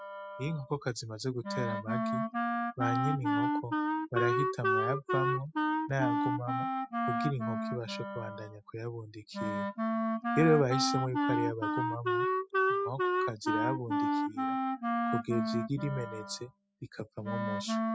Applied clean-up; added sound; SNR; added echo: classical method spectral subtraction.